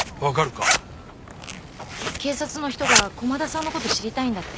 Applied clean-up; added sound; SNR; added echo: none; Zipper (clothing); 0 dB; none.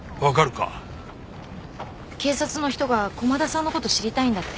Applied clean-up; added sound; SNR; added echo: none; none; none; none.